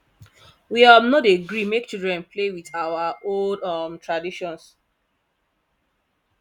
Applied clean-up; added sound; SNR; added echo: none; none; none; none.